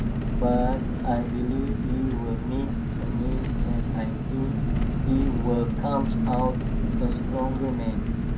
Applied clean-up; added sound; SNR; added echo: none; Engine; -4 dB; reverberation time 0.3 s.